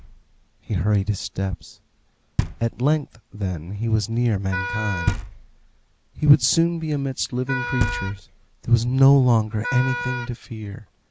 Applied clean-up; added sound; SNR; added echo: none; Knock + Wind instrument, woodwind instrument; 9 dB; none.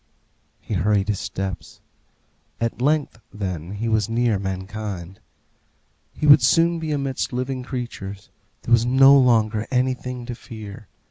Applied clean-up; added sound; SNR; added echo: none; none; none; none.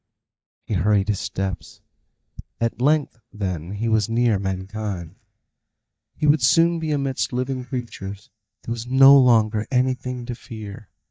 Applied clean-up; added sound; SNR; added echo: neural mask model DeepFilterNet 3.